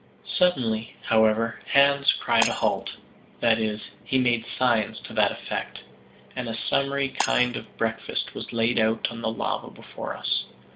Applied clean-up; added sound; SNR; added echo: none; Shatter; 13 dB; none.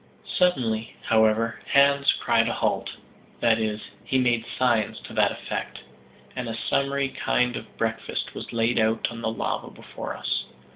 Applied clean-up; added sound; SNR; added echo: none; none; none; none.